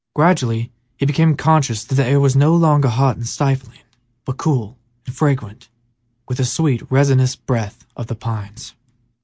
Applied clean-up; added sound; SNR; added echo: none; none; none; none.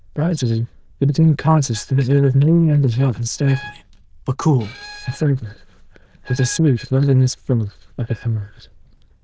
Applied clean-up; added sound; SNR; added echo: neural diffusion model UNIVERSE++.